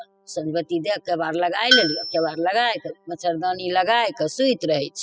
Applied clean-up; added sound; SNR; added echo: classical method spectral subtraction.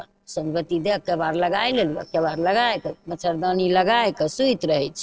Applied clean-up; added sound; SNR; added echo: neural separator model SepFormer DNS4.